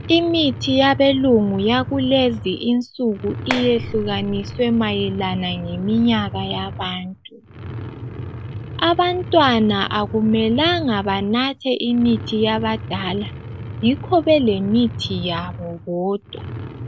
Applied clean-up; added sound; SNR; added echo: none; Clapping + Truck; 11 dB; none.